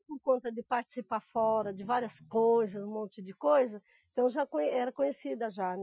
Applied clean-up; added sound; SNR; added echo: classical method Wiener filter.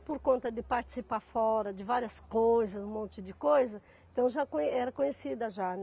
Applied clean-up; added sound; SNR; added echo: none; none; none; none.